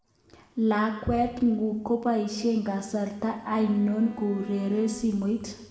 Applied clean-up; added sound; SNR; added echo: none; Bowed string instrument; 16 dB; reverberation time 1.1 s.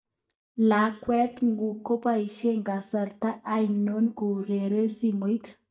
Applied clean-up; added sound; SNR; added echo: neural mask model DeepFilterNet 3.